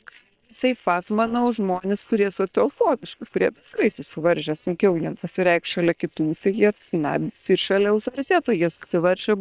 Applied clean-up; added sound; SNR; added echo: neural separator model SepFormer WHAM!.